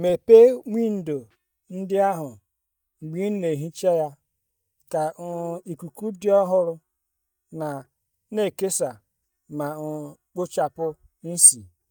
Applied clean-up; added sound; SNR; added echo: neural mask model DeepFilterNet 3.